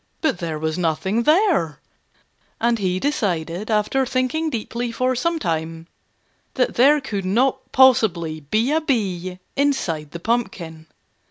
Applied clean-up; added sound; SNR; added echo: none; none; none; none.